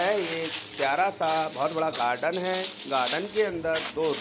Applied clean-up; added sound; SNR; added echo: none; Walk, footsteps; 4 dB; none.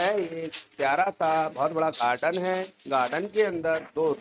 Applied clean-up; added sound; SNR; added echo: neural mask model RNNoise.